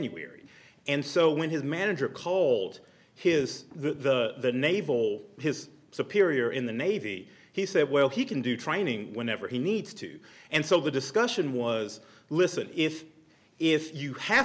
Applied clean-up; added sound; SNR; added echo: none; none; none; none.